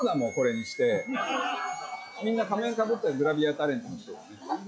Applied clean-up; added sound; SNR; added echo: classical method log-MMSE.